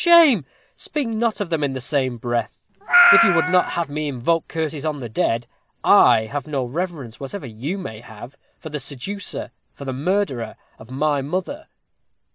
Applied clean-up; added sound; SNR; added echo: none; Meow; -4 dB; none.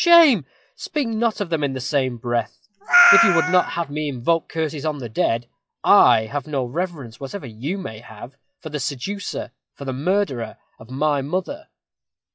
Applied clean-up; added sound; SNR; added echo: classical method log-MMSE.